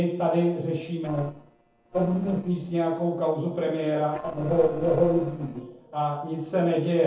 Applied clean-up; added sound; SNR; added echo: neural separator model SepFormer DNS4.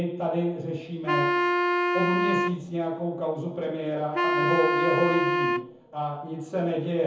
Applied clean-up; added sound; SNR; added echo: none; Wind instrument, woodwind instrument; -2 dB; reverberation time 0.7 s.